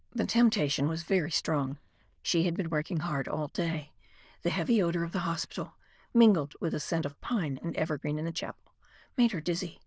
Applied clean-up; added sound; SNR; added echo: neural diffusion model UNIVERSE++.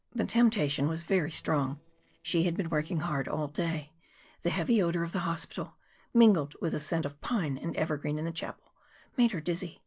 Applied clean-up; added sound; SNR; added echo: neural separator model SepFormer DNS4.